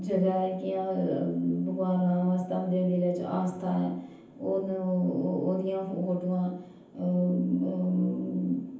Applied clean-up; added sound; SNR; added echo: none; none; none; reverberation time 0.7 s.